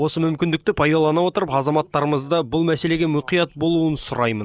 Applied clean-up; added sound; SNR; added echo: none; none; none; none.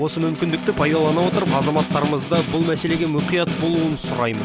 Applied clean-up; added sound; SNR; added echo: none; Snare drum; 4 dB; none.